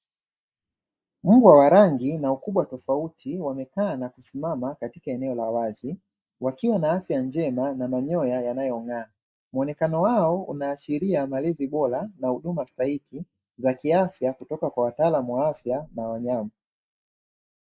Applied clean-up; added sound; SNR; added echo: neural mask model Resemble Enhance denoiser.